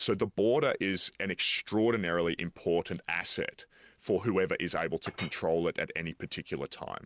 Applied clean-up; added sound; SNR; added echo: none; Chink, clink; 17 dB; none.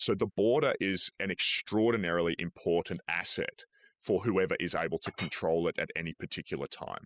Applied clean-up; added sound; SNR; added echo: classical method spectral subtraction.